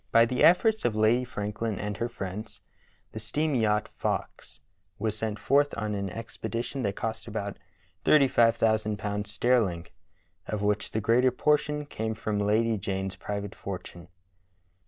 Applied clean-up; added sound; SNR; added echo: none; none; none; none.